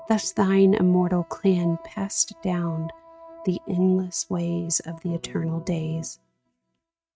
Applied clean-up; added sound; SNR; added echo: neural mask model RNNoise.